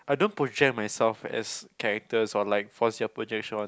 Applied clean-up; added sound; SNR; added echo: none; none; none; none.